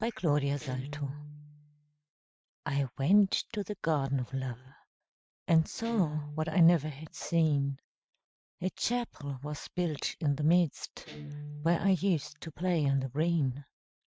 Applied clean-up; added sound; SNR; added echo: neural mask model RNNoise.